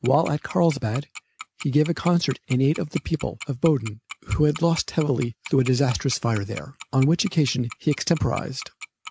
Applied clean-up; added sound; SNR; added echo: none; Tick-tock; 18 dB; none.